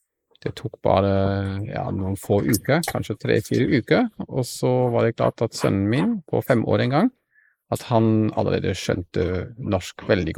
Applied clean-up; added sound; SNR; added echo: neural mask model Resemble Enhance denoiser.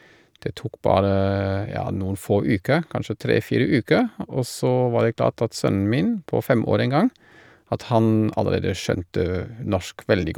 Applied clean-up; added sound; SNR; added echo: none; none; none; none.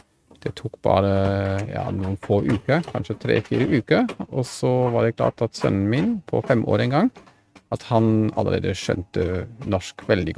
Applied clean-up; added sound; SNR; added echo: neural mask model RNNoise.